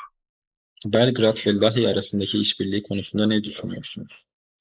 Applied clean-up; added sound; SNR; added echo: neural mask model Resemble Enhance denoiser.